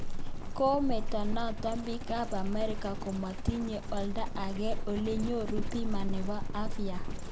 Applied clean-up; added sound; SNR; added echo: none; Livestock, farm animals, working animals; -2 dB; none.